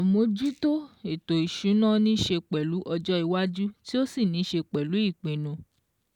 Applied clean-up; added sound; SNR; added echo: none; none; none; none.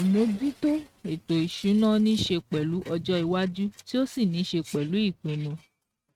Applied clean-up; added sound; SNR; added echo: neural mask model RNNoise.